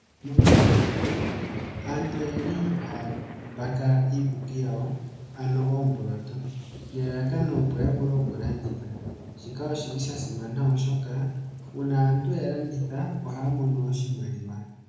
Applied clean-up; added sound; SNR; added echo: none; Thunder; 2 dB; reverberation time 0.9 s.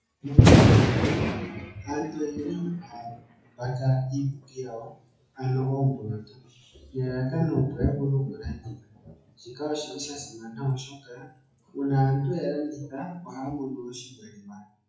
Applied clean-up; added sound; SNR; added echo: classical method WPE with log-MMSE.